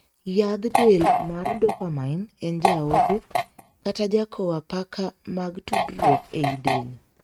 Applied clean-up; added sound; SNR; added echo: neural mask model RNNoise.